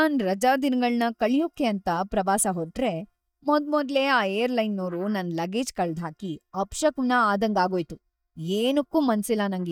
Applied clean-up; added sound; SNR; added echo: neural mask model DeepFilterNet 3.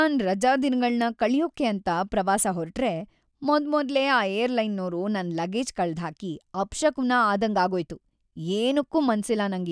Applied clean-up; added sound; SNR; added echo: none; none; none; none.